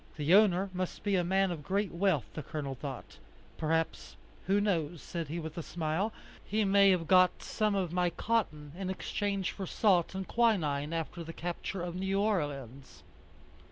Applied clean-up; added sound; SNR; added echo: none; none; none; none.